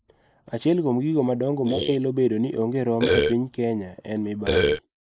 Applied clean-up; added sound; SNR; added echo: neural mask model Resemble Enhance denoiser.